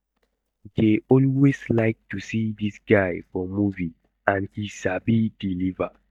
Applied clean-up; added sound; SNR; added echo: neural mask model DeepFilterNet 3.